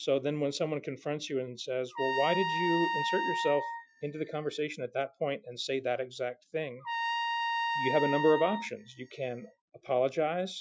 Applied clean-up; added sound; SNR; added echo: classical method Wiener filter.